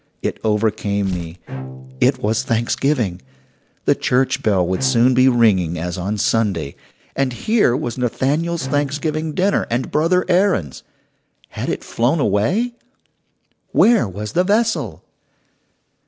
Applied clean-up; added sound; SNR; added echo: none; Tearing + Bowed string instrument; 17 dB; none.